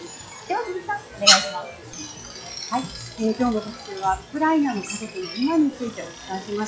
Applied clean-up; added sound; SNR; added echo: classical method log-MMSE.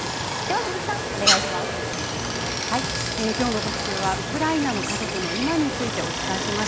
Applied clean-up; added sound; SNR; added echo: none; Stream; -1 dB; none.